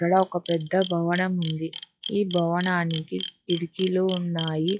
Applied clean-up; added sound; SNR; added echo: classical method log-MMSE.